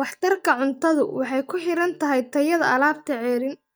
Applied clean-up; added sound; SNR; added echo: neural mask model DeepFilterNet 3.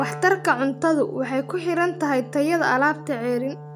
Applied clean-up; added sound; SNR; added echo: none; Wind instrument, woodwind instrument; 15 dB; none.